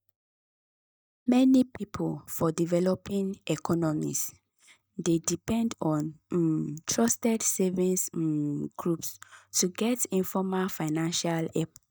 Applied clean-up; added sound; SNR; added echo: neural mask model DeepFilterNet 3.